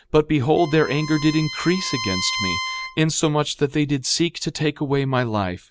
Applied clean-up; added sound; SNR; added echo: none; Bowed string instrument; 9 dB; none.